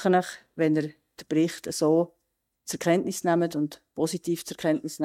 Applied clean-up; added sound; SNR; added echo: neural mask model DeepFilterNet 3.